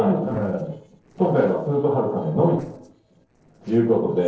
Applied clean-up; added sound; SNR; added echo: neural separator model SepFormer DNS4.